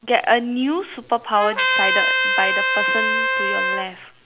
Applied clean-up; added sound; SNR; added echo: none; Trumpet; -3 dB; none.